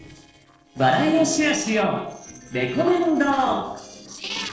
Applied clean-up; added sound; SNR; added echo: neural separator model SepFormer DNS4.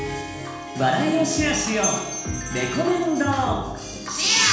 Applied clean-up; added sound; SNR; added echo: none; Harp; 15 dB; reverberation time 1.1 s.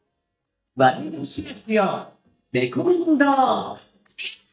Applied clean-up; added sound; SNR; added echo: neural mask model DeepFilterNet 3.